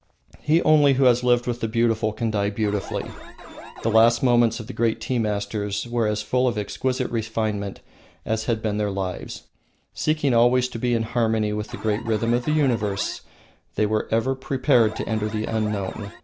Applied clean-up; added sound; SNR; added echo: none; Alarm; 15 dB; none.